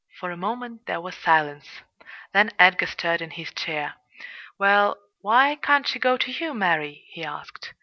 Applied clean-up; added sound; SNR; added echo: none; none; none; none.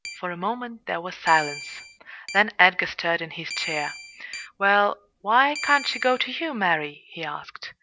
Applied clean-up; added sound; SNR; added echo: none; Keyboard (musical); 14 dB; none.